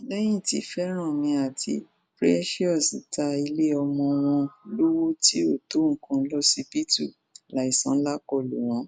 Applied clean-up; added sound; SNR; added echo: none; none; none; none.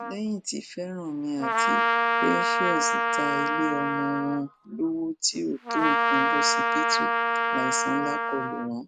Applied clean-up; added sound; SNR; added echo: none; Trumpet; -4 dB; none.